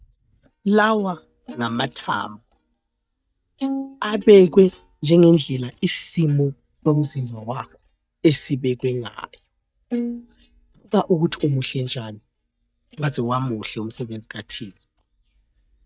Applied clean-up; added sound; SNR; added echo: neural mask model DeepFilterNet 3.